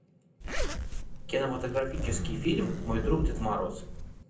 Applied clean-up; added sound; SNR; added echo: none; Zipper (clothing); 0 dB; reverberation time 0.6 s.